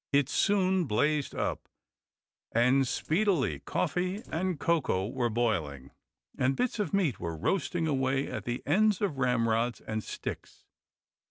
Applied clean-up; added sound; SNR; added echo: neural separator model SepFormer DNS4.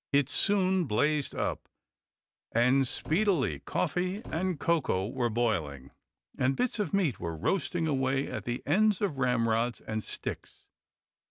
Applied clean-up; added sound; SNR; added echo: none; Slam; 17 dB; none.